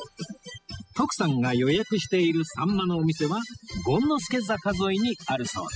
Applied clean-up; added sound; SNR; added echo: classical method spectral subtraction.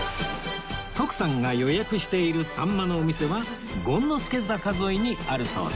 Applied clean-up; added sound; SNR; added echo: none; none; none; none.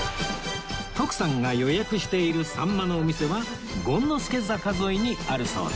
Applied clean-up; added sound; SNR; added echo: none; Bass drum / Snare drum / Drum kit; 17 dB; none.